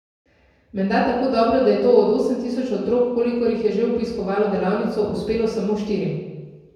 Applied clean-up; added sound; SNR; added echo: none; none; none; reverberation time 1.2 s.